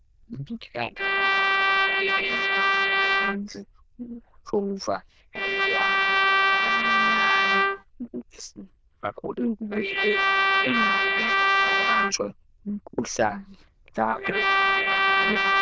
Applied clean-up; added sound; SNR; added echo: neural diffusion model UNIVERSE++.